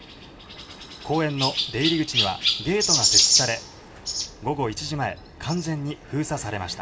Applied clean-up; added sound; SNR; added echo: none; Chirp, tweet; -2 dB; reverberation time 0.2 s.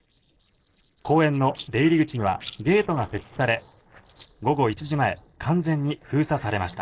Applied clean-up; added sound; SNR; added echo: neural separator model SepFormer DNS4.